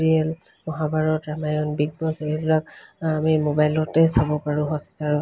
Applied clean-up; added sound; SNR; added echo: none; none; none; none.